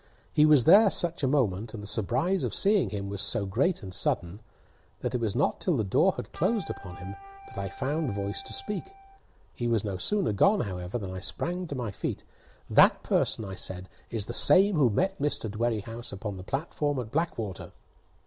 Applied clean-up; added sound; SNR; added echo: none; Wind instrument, woodwind instrument; 18 dB; none.